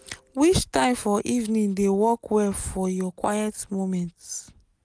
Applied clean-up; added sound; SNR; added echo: none; none; none; none.